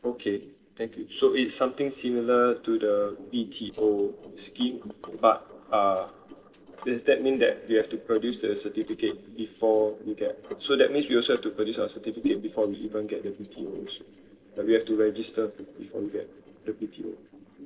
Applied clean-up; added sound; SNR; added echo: neural separator model SepFormer DNS4.